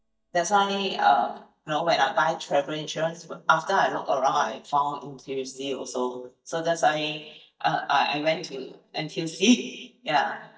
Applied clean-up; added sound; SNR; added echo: neural mask model DeepFilterNet 3.